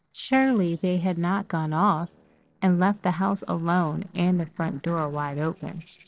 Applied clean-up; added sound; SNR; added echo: neural separator model SepFormer DNS4.